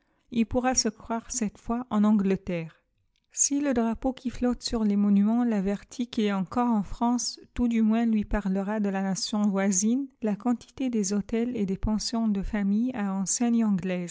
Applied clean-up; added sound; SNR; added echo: none; none; none; none.